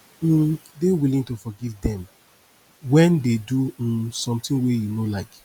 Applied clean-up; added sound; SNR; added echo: none; none; none; none.